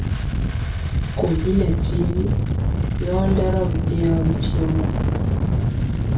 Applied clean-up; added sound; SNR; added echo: none; Engine starting; -4 dB; reverberation time 0.2 s.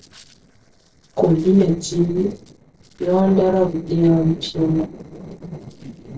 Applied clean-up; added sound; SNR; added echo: neural separator model SepFormer DNS4.